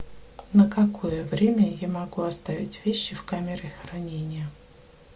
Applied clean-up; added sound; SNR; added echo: none; none; none; none.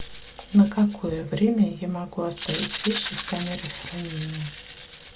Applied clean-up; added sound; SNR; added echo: none; Rattle (instrument); 12 dB; none.